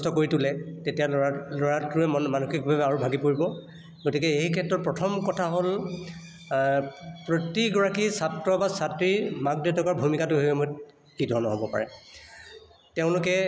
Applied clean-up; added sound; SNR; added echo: none; none; none; none.